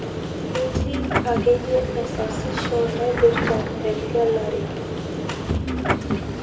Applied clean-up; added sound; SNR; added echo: none; Subway, metro, underground; 1 dB; reverberation time 2.0 s.